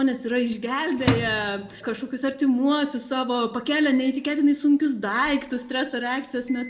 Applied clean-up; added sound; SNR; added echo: none; Microwave oven; 12 dB; reverberation time 0.6 s.